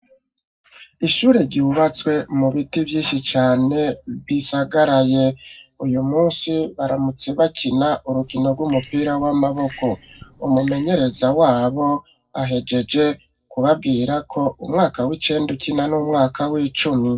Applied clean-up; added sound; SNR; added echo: neural separator model SepFormer DNS4.